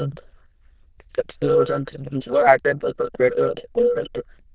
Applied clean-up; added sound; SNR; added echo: neural diffusion model UNIVERSE++.